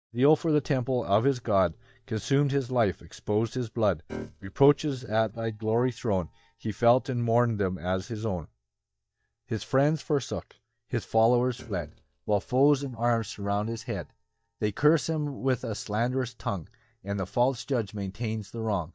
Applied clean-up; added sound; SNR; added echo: neural mask model DeepFilterNet 3.